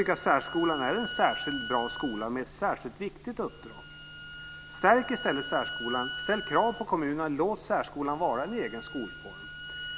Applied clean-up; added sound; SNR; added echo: none; Bowed string instrument; 9 dB; none.